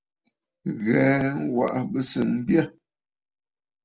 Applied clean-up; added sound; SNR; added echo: none; none; none; none.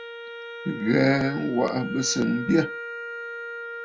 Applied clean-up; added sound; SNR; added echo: none; Wind instrument, woodwind instrument; 10 dB; none.